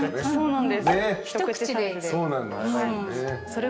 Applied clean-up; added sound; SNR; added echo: none; none; none; none.